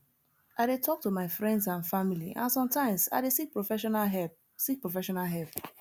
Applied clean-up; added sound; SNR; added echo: none; none; none; none.